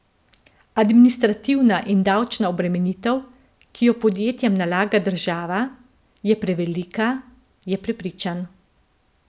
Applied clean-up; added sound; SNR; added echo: none; none; none; none.